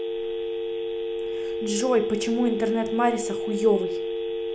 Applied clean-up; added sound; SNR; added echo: none; Telephone; 2 dB; none.